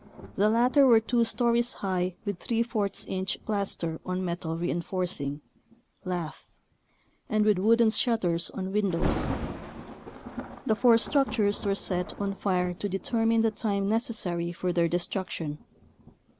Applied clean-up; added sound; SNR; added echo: none; Thunder; 13 dB; none.